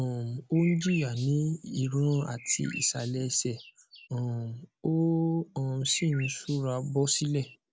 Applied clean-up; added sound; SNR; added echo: none; Bird; 16 dB; none.